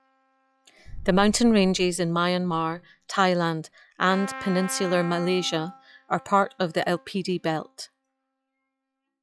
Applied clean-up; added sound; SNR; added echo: classical method log-MMSE.